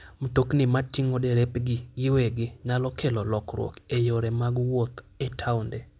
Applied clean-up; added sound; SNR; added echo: none; none; none; none.